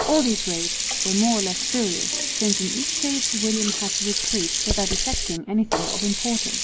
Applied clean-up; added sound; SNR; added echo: none; Sink (filling or washing); -1 dB; none.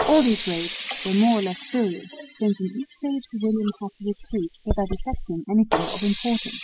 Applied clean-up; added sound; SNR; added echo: classical method spectral subtraction.